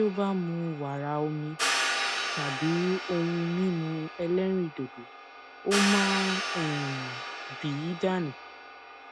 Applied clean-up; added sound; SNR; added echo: none; Hi-hat; 4 dB; none.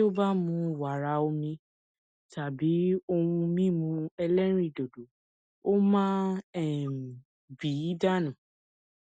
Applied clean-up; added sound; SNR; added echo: none; none; none; none.